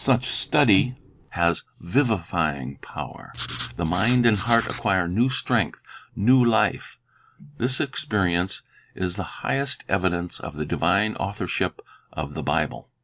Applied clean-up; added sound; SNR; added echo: none; Writing; 8 dB; none.